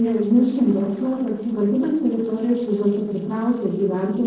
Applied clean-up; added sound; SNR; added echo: neural separator model SepFormer DNS4.